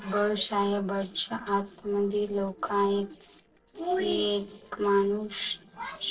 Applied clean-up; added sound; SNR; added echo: neural separator model SepFormer DNS4.